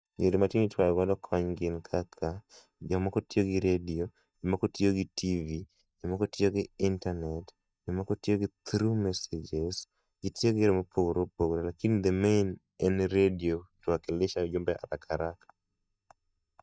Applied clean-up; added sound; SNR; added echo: neural mask model DeepFilterNet 3.